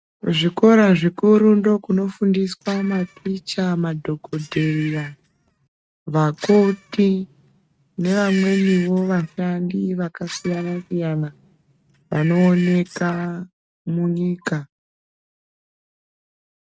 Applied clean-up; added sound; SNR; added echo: neural mask model RNNoise.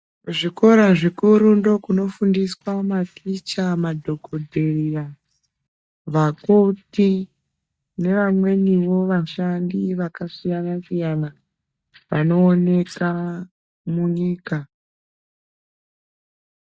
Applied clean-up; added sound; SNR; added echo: neural mask model DeepFilterNet 3.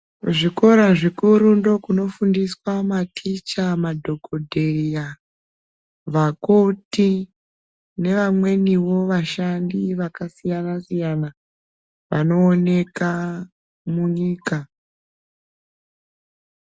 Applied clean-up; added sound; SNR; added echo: none; none; none; none.